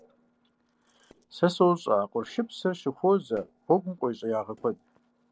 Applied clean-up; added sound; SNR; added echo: neural separator model SepFormer DNS4.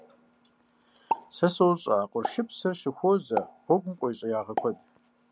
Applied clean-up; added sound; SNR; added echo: none; Explosion; 10 dB; none.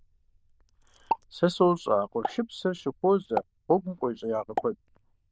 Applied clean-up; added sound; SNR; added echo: neural diffusion model UNIVERSE++.